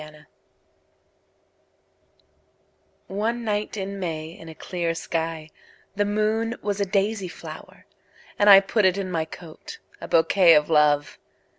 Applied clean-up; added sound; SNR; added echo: none; none; none; none.